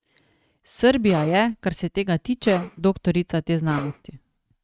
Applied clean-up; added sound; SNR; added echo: neural mask model RNNoise.